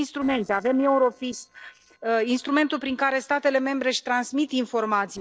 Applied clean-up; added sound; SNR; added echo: neural separator model SepFormer DNS4.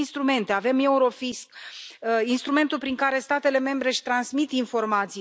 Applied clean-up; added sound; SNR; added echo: none; none; none; none.